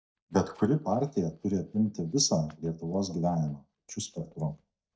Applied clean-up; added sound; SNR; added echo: neural mask model DeepFilterNet 3.